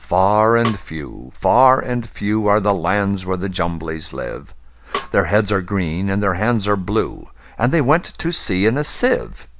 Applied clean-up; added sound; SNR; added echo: none; Snare drum; 14 dB; none.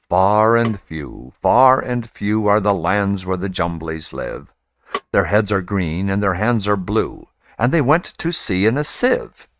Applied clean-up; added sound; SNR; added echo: neural mask model RNNoise.